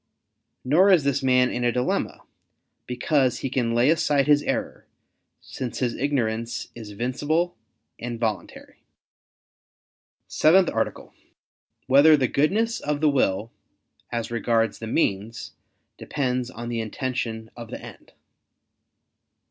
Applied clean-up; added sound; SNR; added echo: none; none; none; none.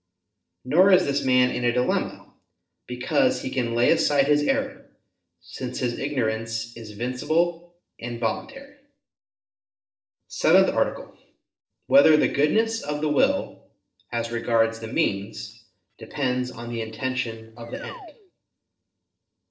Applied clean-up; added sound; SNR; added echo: neural separator model SepFormer DNS4.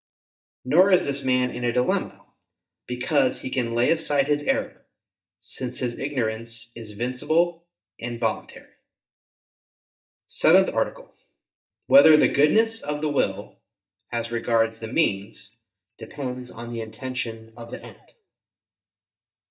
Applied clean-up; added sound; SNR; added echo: neural mask model DeepFilterNet 3.